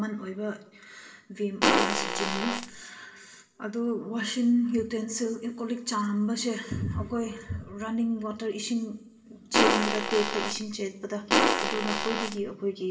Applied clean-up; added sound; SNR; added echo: none; Fart; -4 dB; reverberation time 0.7 s.